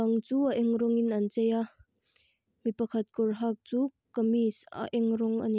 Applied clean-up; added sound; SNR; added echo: none; none; none; none.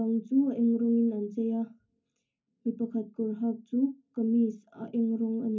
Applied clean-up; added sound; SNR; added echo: none; none; none; reverberation time 0.3 s.